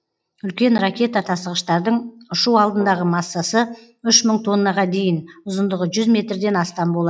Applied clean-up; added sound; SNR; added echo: classical method log-MMSE.